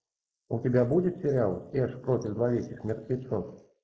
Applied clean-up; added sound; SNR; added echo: neural mask model Resemble Enhance denoiser.